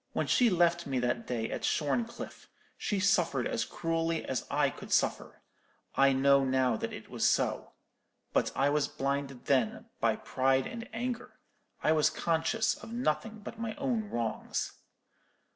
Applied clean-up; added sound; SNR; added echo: none; none; none; none.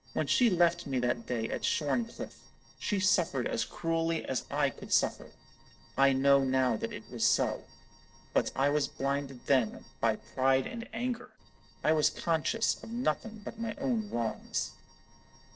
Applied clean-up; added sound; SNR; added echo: neural separator model SepFormer DNS4.